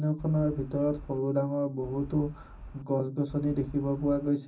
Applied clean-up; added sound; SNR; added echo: none; Wind; 16 dB; reverberation time 0.4 s.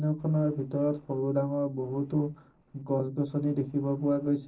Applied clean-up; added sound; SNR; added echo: neural separator model SepFormer DNS4.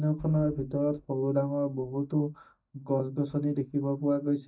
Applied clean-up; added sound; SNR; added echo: neural mask model DeepFilterNet 3.